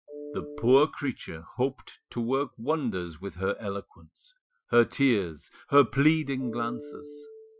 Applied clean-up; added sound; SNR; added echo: classical method Wiener filter.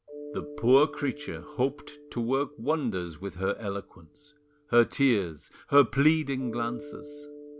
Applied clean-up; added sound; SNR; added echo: none; Mallet percussion; 17 dB; none.